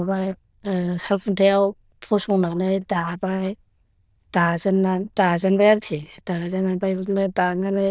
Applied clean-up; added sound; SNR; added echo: neural diffusion model UNIVERSE++.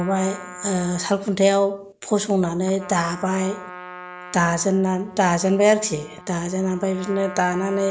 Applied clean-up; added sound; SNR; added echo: none; Trumpet; 18 dB; none.